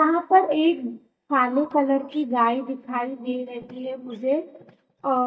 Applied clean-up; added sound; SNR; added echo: neural mask model DeepFilterNet 3.